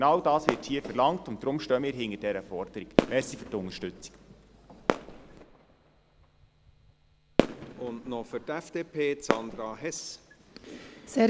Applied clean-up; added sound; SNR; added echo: none; Fireworks; 4 dB; none.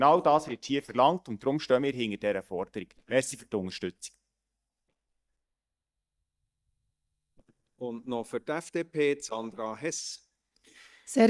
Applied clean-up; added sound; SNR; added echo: neural mask model DeepFilterNet 3.